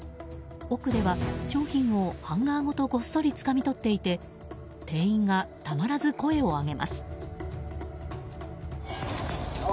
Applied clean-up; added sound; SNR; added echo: none; none; none; none.